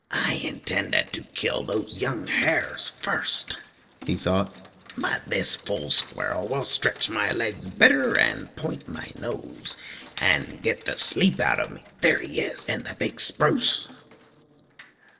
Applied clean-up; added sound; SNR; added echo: neural separator model SepFormer DNS4.